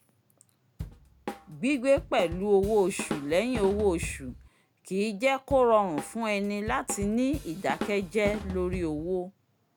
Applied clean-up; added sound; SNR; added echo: none; Drum / Drum kit; 11 dB; none.